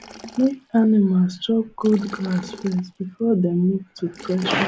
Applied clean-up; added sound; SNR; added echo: none; Liquid; 19 dB; none.